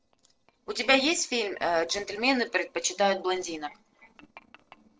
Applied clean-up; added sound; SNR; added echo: neural separator model SepFormer DNS4.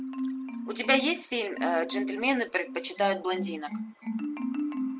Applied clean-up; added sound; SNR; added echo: none; Marimba, xylophone; 4 dB; none.